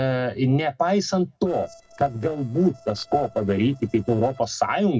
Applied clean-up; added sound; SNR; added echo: neural separator model SepFormer DNS4.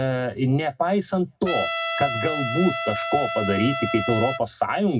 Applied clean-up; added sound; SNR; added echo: none; Trumpet; 4 dB; reverberation time 0.2 s.